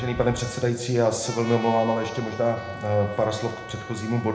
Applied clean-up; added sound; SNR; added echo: none; Trumpet; 15 dB; reverberation time 0.9 s.